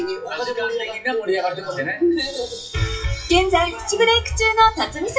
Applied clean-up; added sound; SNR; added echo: classical method WPE with log-MMSE.